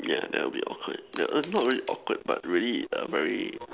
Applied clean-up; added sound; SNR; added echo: none; Crushing; 18 dB; none.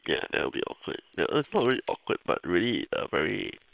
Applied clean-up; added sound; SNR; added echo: neural separator model SepFormer WHAM!.